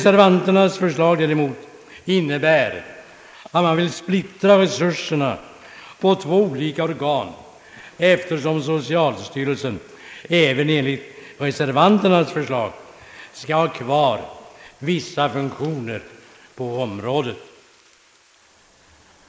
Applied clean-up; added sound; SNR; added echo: neural mask model Resemble Enhance denoiser.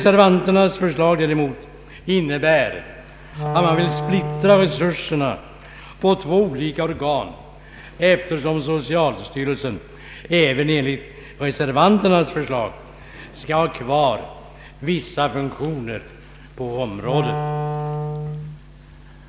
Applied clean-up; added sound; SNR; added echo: none; Wind instrument, woodwind instrument; 6 dB; none.